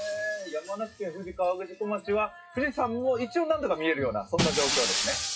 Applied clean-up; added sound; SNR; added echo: classical method WPE with log-MMSE.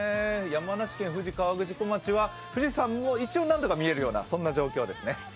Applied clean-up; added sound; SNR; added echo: none; none; none; none.